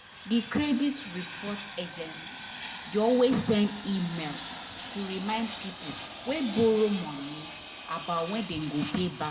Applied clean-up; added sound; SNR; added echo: none; Fixed-wing aircraft, airplane; 12 dB; reverberation time 0.6 s.